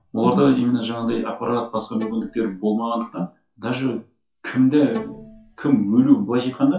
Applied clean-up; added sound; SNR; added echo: classical method WPE with log-MMSE.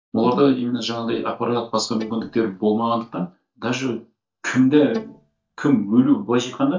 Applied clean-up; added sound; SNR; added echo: neural mask model DeepFilterNet 3.